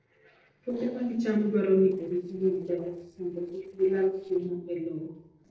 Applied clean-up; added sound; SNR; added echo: neural separator model SepFormer DNS4.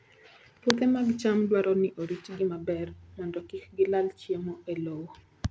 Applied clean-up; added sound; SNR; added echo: none; none; none; none.